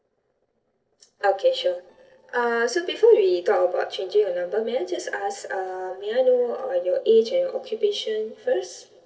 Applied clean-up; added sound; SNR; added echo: neural separator model SepFormer DNS4.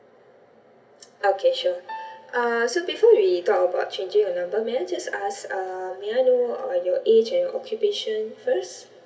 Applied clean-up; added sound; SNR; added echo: none; Piano; 18 dB; reverberation time 0.3 s.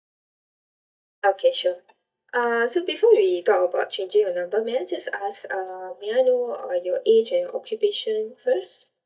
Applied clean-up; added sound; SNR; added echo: neural mask model DeepFilterNet 3.